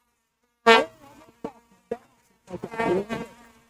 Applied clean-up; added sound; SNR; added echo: neural mask model RNNoise.